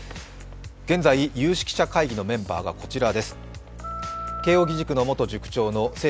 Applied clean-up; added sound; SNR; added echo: none; Wind instrument, woodwind instrument; 11 dB; none.